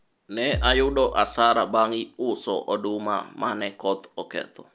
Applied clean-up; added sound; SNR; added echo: none; Bass drum; 9 dB; none.